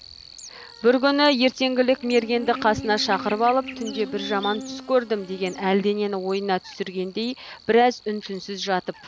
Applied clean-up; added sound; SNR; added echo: none; Buzz; 16 dB; none.